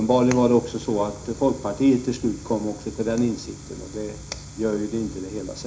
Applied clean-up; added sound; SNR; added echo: none; none; none; reverberation time 0.4 s.